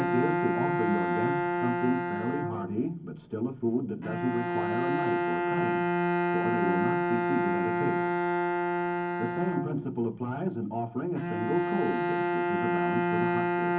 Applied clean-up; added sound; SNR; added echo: none; Bowed string instrument; -3 dB; reverberation time 0.3 s.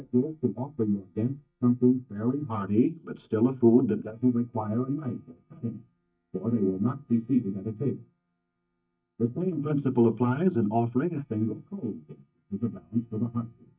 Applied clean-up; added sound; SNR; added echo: neural mask model DeepFilterNet 3.